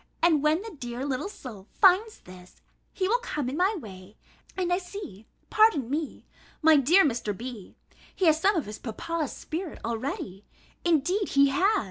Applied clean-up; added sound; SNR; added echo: none; none; none; none.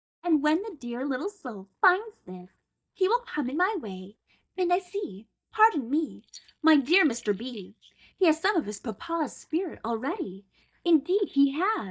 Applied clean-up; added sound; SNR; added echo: neural mask model DeepFilterNet 3.